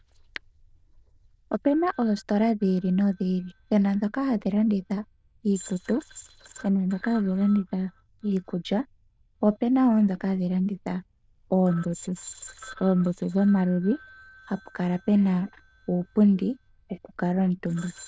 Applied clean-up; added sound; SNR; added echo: neural diffusion model UNIVERSE++.